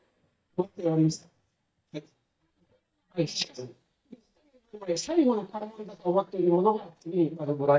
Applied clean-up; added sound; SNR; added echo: neural mask model DeepFilterNet 3.